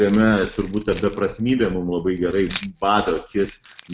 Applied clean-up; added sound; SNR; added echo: none; Keys jangling; 11 dB; none.